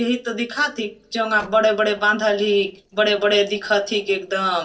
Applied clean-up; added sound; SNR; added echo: neural separator model SepFormer DNS4.